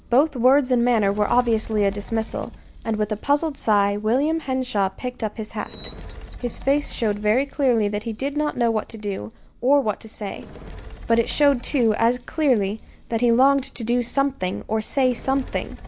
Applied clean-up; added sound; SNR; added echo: none; Fire + Bird vocalization, bird call, bird song; 19 dB; none.